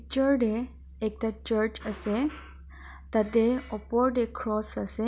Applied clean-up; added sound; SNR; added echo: none; none; none; none.